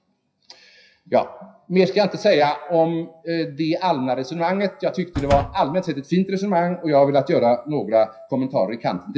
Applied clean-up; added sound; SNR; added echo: classical method WPE with log-MMSE.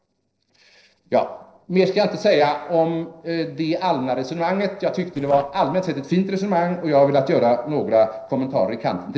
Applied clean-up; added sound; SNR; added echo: neural separator model SepFormer DNS4.